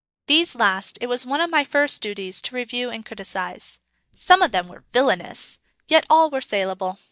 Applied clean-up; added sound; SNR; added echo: neural mask model DeepFilterNet 3.